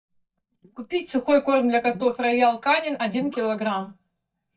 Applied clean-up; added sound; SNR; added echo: neural mask model DeepFilterNet 3.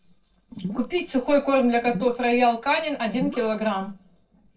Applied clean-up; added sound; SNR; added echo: neural separator model SepFormer DNS4.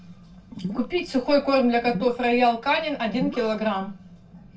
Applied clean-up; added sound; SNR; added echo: none; Gurgling / Liquid; 13 dB; reverberation time 0.2 s.